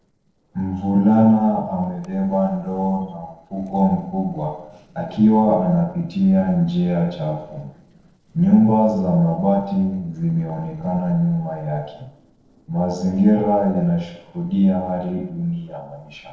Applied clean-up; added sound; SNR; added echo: neural separator model SepFormer DNS4.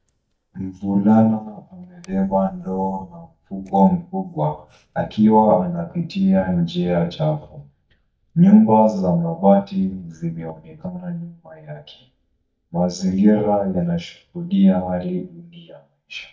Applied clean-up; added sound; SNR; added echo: neural mask model DeepFilterNet 3.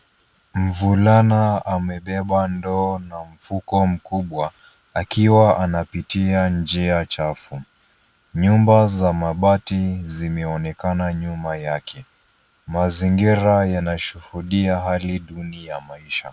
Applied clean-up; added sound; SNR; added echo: none; none; none; none.